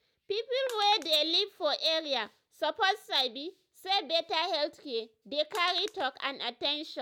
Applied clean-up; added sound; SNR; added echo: none; Crushing; 17 dB; none.